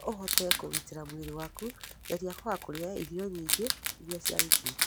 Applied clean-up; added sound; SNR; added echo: none; Wild animals; -4 dB; none.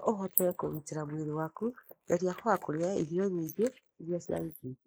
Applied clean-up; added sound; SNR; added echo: neural mask model Resemble Enhance denoiser.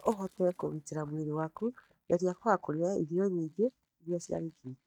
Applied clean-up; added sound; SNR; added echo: neural mask model DeepFilterNet 3.